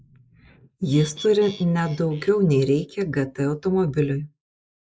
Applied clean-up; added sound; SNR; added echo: neural mask model Resemble Enhance denoiser.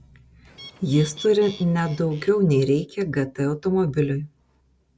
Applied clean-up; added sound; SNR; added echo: none; Bird; 19 dB; none.